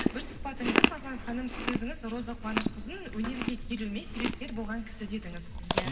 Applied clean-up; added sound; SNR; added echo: none; Chewing, mastication; -3 dB; reverberation time 1.8 s.